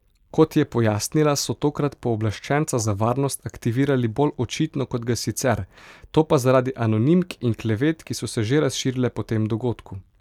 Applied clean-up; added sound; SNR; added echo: neural mask model Resemble Enhance denoiser.